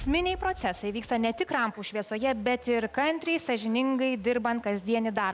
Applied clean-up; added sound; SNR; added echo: none; none; none; none.